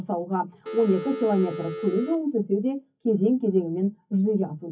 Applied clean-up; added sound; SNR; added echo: classical method WPE with log-MMSE.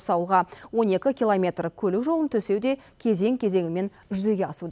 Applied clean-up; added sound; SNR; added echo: none; none; none; none.